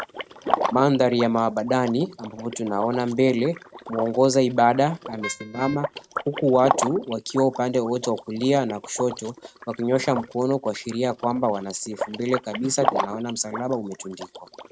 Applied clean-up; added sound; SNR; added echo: neural mask model RNNoise.